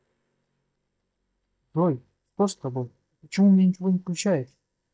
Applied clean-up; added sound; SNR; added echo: neural mask model DeepFilterNet 3.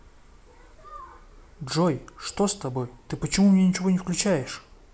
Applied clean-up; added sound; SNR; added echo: none; none; none; none.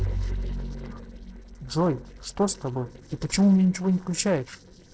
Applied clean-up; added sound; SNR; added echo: neural separator model SepFormer DNS4.